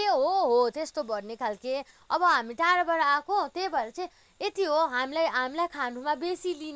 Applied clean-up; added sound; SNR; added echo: none; none; none; none.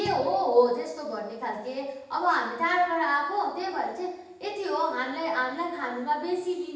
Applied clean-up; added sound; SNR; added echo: none; Thump, thud; 16 dB; reverberation time 0.9 s.